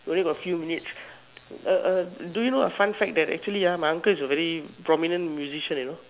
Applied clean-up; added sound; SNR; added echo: none; none; none; none.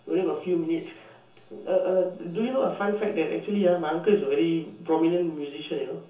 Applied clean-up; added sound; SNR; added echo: none; none; none; reverberation time 0.6 s.